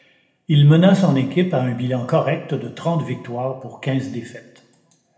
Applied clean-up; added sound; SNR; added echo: none; none; none; reverberation time 0.9 s.